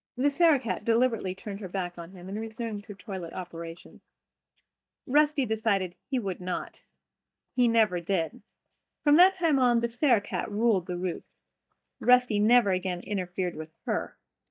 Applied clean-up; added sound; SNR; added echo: neural mask model DeepFilterNet 3.